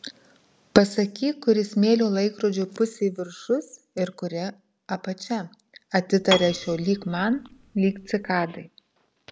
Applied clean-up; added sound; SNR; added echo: none; Piano; 9 dB; none.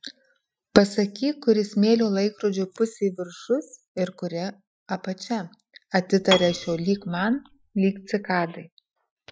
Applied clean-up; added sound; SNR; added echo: classical method Wiener filter.